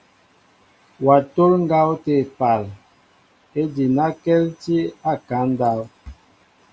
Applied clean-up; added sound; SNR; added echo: none; none; none; none.